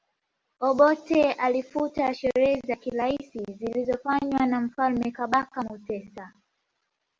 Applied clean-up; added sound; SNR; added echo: none; none; none; none.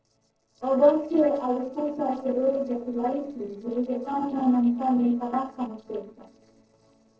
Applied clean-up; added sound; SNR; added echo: neural separator model SepFormer DNS4.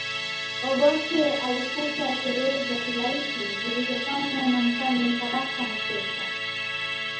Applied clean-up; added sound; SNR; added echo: none; Musical instrument; 2 dB; reverberation time 0.6 s.